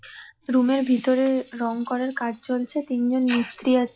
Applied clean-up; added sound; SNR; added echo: classical method log-MMSE.